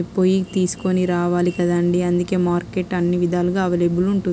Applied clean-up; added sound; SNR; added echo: none; none; none; none.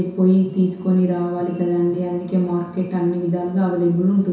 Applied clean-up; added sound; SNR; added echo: none; Telephone; 19 dB; reverberation time 0.7 s.